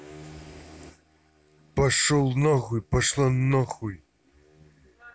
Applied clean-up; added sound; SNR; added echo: none; none; none; none.